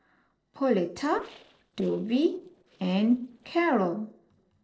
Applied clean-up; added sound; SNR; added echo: neural separator model SepFormer DNS4.